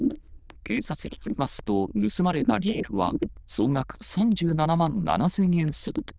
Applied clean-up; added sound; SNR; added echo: neural diffusion model UNIVERSE++.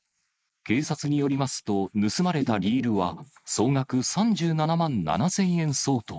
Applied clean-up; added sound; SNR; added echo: neural mask model Resemble Enhance denoiser.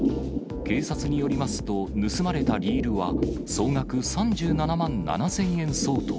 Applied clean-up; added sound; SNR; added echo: none; Thunder / Rain; 4 dB; none.